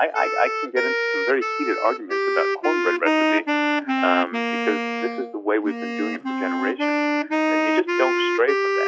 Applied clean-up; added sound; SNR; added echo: classical method log-MMSE.